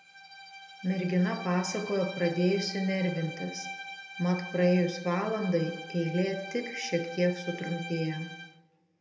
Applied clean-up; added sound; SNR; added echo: none; Bowed string instrument; 13 dB; reverberation time 0.7 s.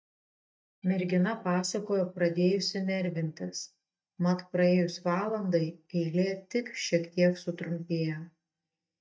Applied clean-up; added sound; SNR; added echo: neural mask model DeepFilterNet 3.